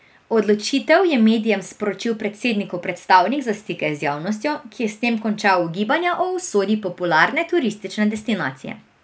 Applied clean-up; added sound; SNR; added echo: none; none; none; none.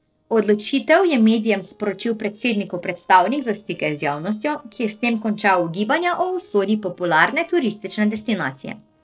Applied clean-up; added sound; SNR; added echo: neural separator model SepFormer DNS4.